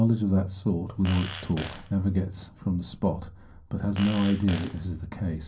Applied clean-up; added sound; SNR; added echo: none; Fart; 14 dB; reverberation time 0.3 s.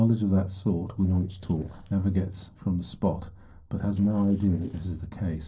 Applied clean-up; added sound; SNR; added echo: neural separator model SepFormer DNS4.